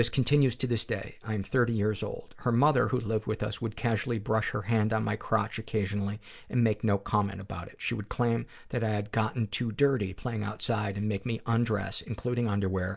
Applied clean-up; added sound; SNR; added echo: none; none; none; none.